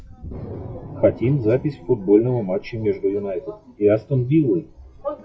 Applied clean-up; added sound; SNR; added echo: classical method log-MMSE.